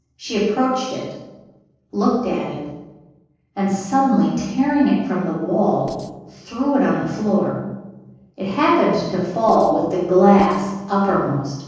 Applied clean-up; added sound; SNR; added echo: neural separator model SepFormer DNS4.